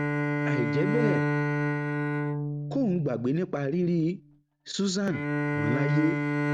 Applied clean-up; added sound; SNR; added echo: neural mask model RNNoise.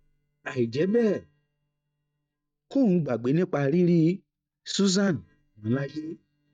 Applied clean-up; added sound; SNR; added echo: neural mask model DeepFilterNet 3.